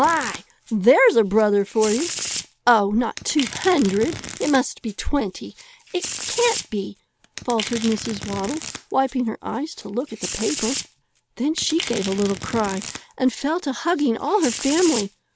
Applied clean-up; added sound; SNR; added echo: none; Domestic sounds, home sounds; 11 dB; none.